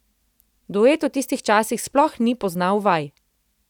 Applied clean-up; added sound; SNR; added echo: none; none; none; none.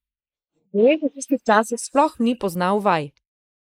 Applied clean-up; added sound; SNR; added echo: neural mask model Resemble Enhance denoiser.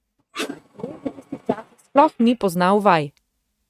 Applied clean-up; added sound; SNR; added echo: neural mask model RNNoise.